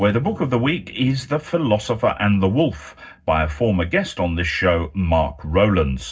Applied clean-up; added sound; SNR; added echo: neural separator model SepFormer DNS4.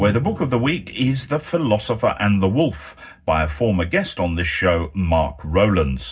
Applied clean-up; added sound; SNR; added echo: none; Drum; 19 dB; reverberation time 0.4 s.